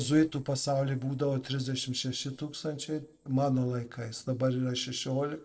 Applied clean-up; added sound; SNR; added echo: neural separator model SepFormer DNS4.